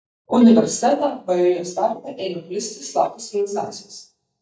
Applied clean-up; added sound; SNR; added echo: neural mask model DeepFilterNet 3.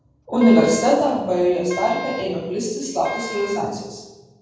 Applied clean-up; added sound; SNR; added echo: none; Wind instrument, woodwind instrument; 15 dB; reverberation time 1.2 s.